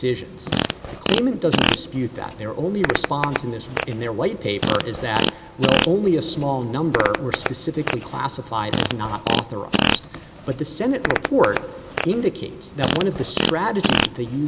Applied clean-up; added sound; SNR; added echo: none; Fart; 2 dB; none.